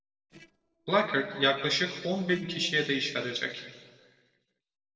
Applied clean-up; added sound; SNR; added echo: neural separator model SepFormer DNS4.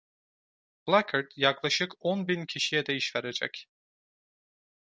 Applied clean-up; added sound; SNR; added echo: none; none; none; none.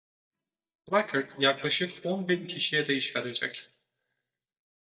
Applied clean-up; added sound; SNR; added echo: neural mask model DeepFilterNet 3.